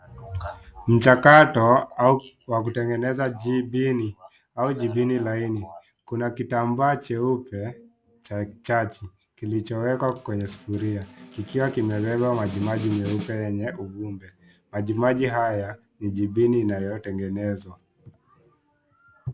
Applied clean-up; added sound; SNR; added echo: none; Snare drum; 16 dB; none.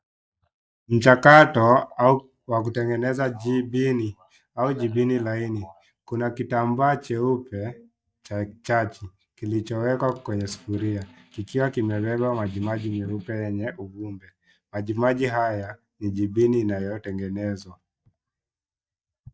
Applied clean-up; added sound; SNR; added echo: neural mask model DeepFilterNet 3.